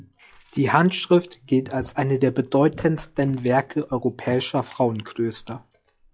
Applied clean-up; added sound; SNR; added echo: classical method log-MMSE.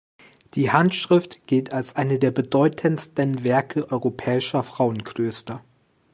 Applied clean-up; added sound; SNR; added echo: none; none; none; none.